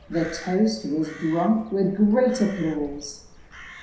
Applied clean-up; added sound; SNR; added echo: none; Crow; 19 dB; reverberation time 0.7 s.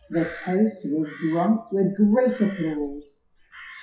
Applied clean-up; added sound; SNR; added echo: classical method WPE with log-MMSE.